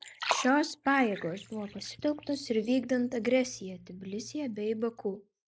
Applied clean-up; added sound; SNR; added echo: neural mask model Resemble Enhance denoiser.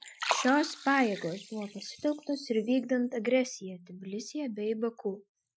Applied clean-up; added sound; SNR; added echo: classical method Wiener filter.